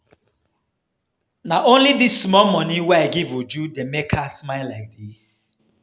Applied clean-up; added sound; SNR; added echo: none; none; none; none.